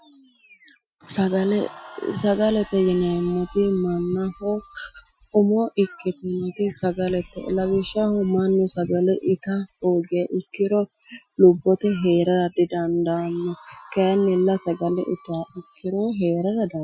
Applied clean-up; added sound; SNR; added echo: classical method Wiener filter.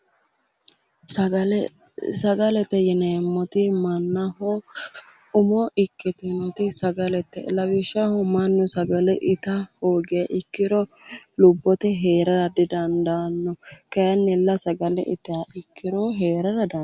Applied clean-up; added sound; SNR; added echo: none; none; none; none.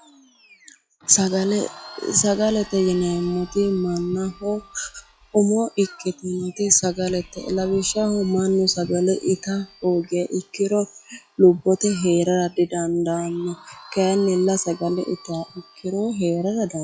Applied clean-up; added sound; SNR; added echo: classical method log-MMSE.